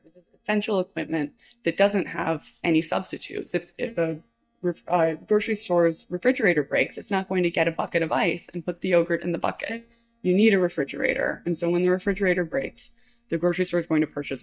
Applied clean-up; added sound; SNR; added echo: neural mask model DeepFilterNet 3.